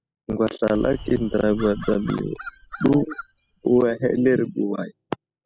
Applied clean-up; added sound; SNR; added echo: classical method spectral subtraction.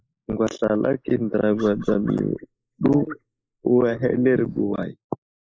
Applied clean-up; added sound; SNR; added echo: neural mask model Resemble Enhance denoiser.